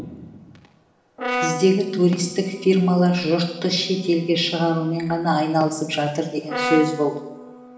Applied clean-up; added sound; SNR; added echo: none; Brass instrument; 11 dB; reverberation time 1.0 s.